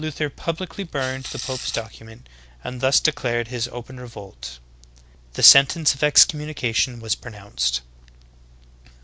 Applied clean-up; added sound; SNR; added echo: none; Rattle / Rattle (instrument); 10 dB; none.